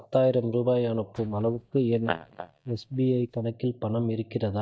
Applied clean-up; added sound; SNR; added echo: neural mask model DeepFilterNet 3.